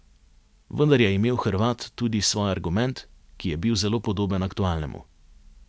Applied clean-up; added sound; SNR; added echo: none; none; none; none.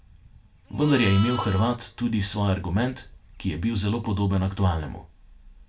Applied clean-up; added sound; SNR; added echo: none; Livestock, farm animals, working animals; 16 dB; reverberation time 0.2 s.